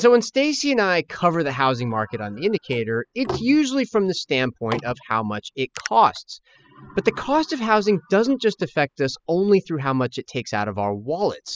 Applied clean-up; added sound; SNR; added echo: classical method spectral subtraction.